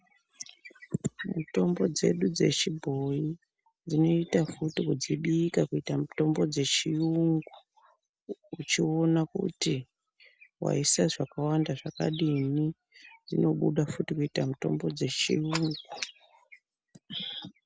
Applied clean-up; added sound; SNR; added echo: none; none; none; none.